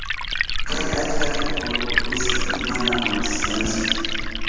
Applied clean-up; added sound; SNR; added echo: none; Liquid; -5 dB; reverberation time 2.1 s.